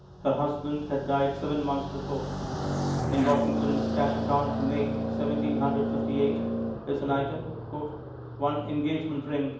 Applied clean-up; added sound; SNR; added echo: none; Car passing by; 2 dB; reverberation time 1.2 s.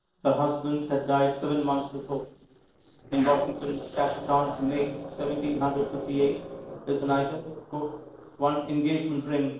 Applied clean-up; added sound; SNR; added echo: neural separator model SepFormer DNS4.